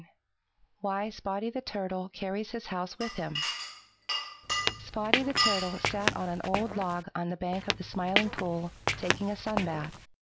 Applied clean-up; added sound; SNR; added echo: none; Squeak / Walk, footsteps + Glass; -1 dB; none.